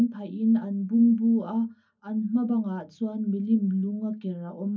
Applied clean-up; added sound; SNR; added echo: none; none; none; reverberation time 0.4 s.